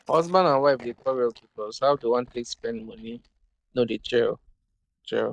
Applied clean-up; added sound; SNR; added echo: neural mask model DeepFilterNet 3.